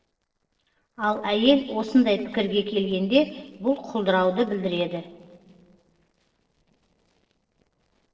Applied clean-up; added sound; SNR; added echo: neural separator model SepFormer DNS4.